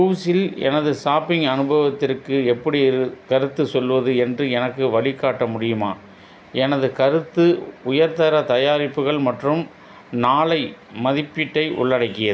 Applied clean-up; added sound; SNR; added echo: none; none; none; none.